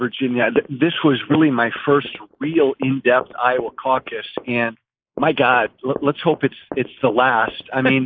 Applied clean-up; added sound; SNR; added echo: neural mask model Resemble Enhance denoiser.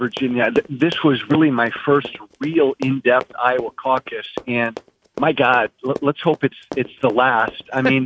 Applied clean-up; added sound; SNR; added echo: neural mask model RNNoise.